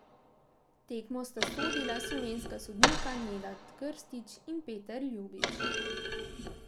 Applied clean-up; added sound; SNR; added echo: none; Thump, thud; -4 dB; none.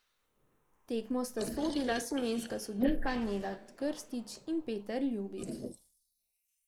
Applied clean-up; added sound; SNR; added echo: neural mask model Resemble Enhance denoiser.